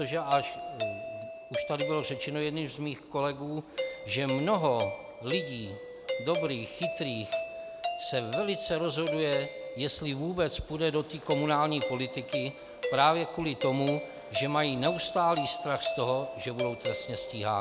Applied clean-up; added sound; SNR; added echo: none; Doorbell; 5 dB; none.